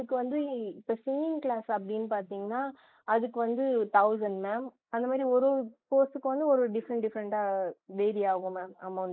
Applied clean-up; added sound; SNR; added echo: neural mask model Resemble Enhance denoiser.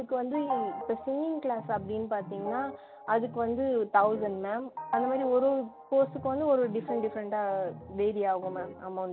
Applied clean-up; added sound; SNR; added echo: none; Organ; 10 dB; none.